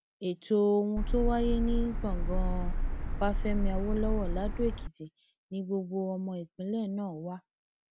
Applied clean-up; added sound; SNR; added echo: none; Car; -3 dB; none.